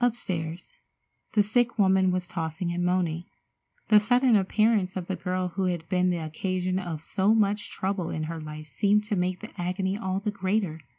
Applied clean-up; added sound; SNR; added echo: none; none; none; none.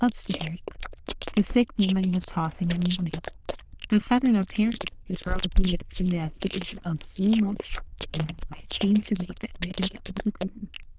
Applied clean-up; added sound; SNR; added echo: neural diffusion model UNIVERSE++.